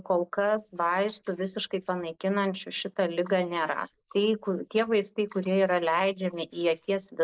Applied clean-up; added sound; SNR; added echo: neural mask model Resemble Enhance denoiser.